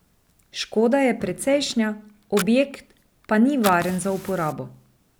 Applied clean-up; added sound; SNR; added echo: none; Fire; 17 dB; none.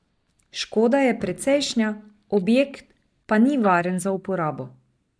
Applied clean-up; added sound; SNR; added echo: neural mask model DeepFilterNet 3.